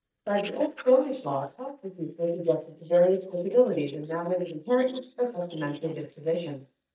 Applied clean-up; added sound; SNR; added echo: neural mask model DeepFilterNet 3.